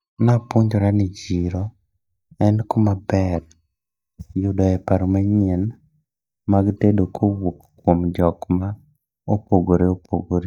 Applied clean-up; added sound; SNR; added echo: neural mask model DeepFilterNet 3.